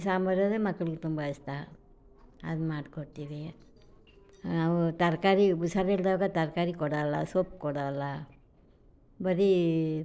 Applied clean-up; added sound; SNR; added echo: none; none; none; none.